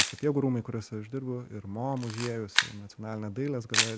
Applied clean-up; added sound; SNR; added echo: none; Camera; 2 dB; none.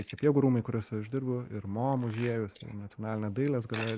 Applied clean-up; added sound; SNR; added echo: neural mask model Resemble Enhance denoiser.